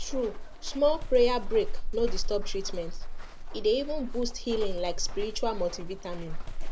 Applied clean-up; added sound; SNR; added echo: none; Walk, footsteps; 0 dB; none.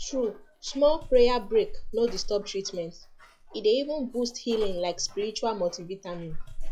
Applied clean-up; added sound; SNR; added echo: classical method log-MMSE.